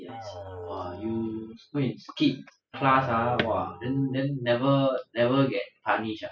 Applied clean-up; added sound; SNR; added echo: classical method spectral subtraction.